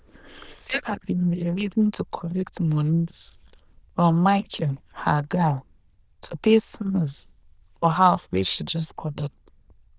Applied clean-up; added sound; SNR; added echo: neural diffusion model UNIVERSE++.